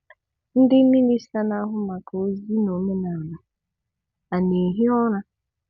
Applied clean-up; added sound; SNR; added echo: none; none; none; none.